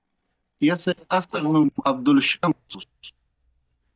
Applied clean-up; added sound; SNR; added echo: neural mask model DeepFilterNet 3.